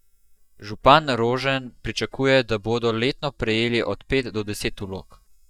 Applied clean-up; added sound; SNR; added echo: neural mask model DeepFilterNet 3.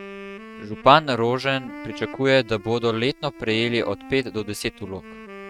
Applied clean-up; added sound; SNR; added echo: neural mask model RNNoise.